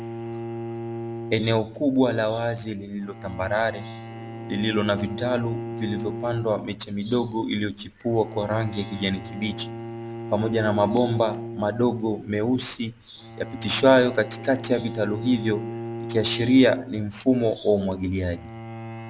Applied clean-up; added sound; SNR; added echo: none; Bowed string instrument; 11 dB; none.